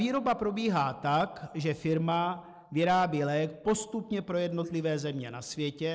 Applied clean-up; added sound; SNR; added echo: neural mask model Resemble Enhance denoiser.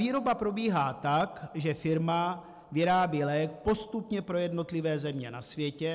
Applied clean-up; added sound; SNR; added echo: none; none; none; none.